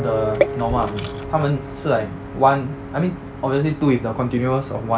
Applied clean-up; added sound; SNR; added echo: none; Water / Splash, splatter + Piano; 8 dB; none.